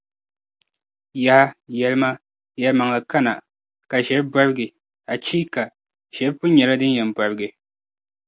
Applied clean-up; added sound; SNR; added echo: none; none; none; none.